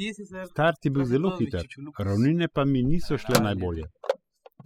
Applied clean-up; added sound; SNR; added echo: classical method spectral subtraction.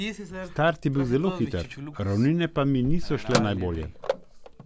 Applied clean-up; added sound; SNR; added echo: none; Telephone; 8 dB; none.